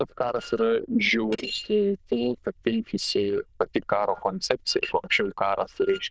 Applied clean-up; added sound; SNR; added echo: neural diffusion model UNIVERSE++.